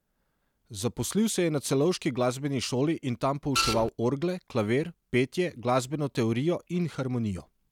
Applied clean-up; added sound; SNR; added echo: none; Printer; 0 dB; none.